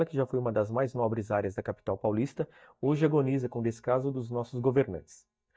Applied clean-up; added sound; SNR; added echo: neural mask model DeepFilterNet 3.